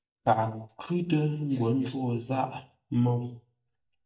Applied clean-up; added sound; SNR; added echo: neural mask model DeepFilterNet 3.